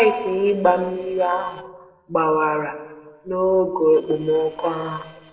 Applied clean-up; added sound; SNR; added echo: neural separator model SepFormer DNS4.